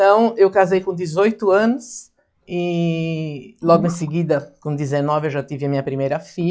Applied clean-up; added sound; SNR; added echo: classical method log-MMSE.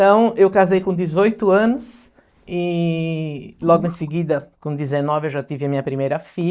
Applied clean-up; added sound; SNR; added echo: neural mask model DeepFilterNet 3.